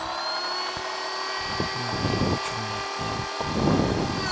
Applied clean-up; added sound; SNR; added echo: none; Domestic sounds, home sounds; 0 dB; none.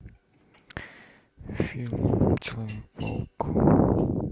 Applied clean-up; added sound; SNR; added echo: none; none; none; none.